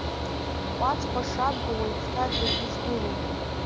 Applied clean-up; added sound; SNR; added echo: none; Mechanical fan; -3 dB; none.